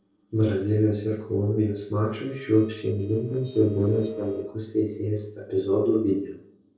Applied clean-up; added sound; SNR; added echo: neural separator model SepFormer DNS4.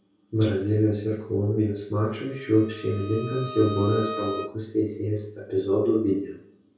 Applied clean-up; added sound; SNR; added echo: none; Bowed string instrument; 13 dB; reverberation time 0.6 s.